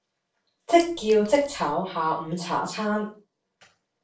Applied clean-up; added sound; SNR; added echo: neural separator model SepFormer DNS4.